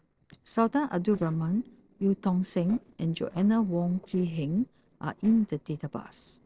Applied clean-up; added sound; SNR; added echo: neural separator model SepFormer DNS4.